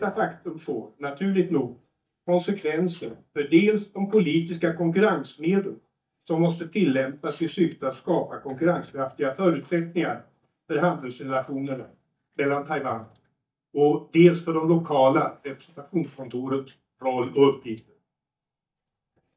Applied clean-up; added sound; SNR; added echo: neural mask model DeepFilterNet 3.